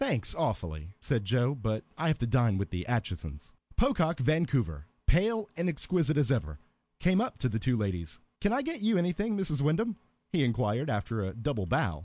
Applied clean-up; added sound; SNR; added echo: none; none; none; none.